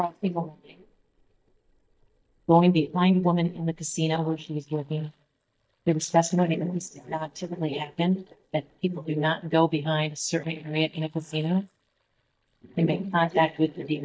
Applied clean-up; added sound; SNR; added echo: neural mask model DeepFilterNet 3.